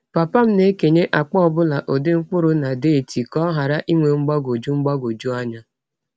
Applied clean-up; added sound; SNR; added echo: none; none; none; none.